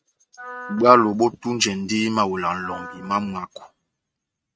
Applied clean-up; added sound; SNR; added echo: neural mask model RNNoise.